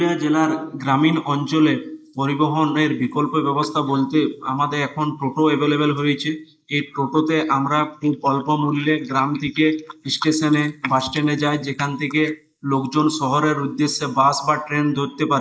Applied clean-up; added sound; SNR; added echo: neural mask model Resemble Enhance denoiser.